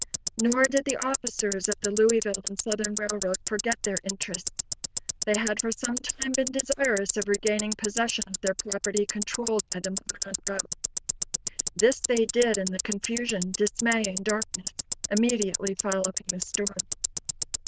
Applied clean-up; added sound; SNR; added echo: neural diffusion model UNIVERSE++.